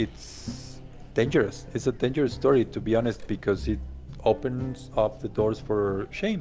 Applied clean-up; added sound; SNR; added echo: none; Chatter; 17 dB; none.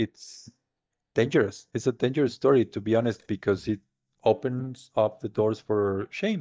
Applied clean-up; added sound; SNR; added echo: neural mask model DeepFilterNet 3.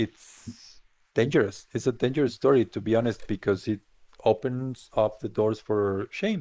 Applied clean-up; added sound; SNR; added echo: neural mask model Resemble Enhance denoiser.